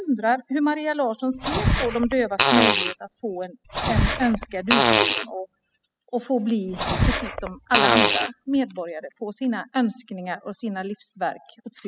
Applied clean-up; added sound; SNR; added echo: classical method spectral subtraction.